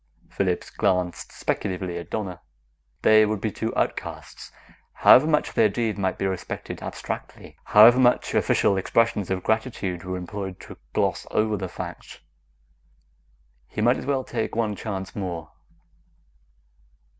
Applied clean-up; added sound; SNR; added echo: none; none; none; none.